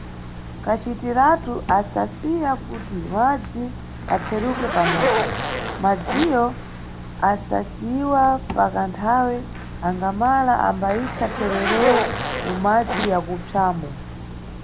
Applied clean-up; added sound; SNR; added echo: none; Zipper (clothing); 6 dB; none.